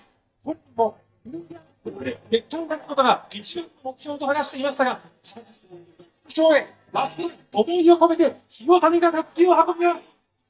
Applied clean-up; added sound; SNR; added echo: neural mask model DeepFilterNet 3.